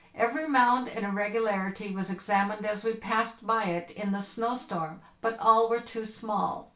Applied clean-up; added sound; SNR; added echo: none; none; none; reverberation time 0.3 s.